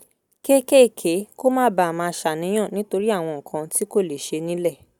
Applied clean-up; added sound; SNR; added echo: none; none; none; none.